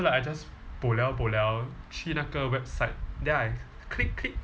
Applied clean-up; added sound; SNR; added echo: none; none; none; none.